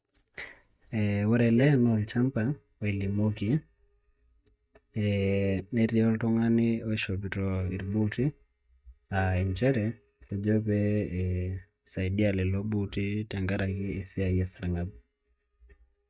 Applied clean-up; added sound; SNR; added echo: neural mask model DeepFilterNet 3.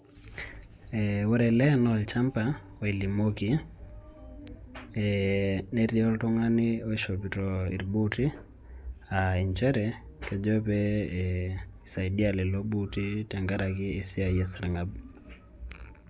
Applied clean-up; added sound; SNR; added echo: none; none; none; none.